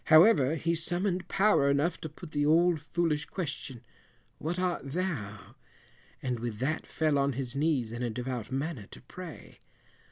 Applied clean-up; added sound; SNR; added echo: none; none; none; none.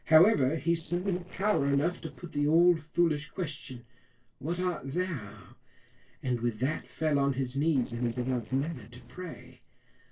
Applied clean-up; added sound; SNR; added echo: neural separator model SepFormer DNS4.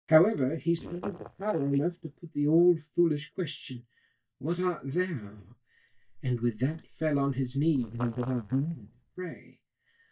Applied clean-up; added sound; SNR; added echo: neural mask model DeepFilterNet 3.